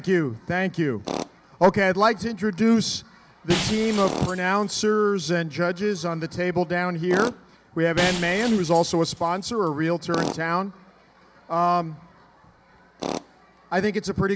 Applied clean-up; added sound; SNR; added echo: none; Tools + Shatter; 11 dB; none.